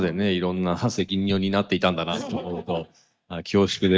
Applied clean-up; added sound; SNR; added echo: neural mask model DeepFilterNet 3.